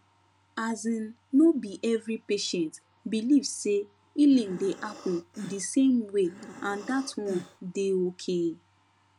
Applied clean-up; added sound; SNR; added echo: none; Breathing; 16 dB; none.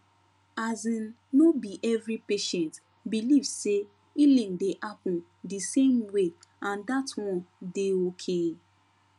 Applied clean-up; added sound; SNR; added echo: none; none; none; none.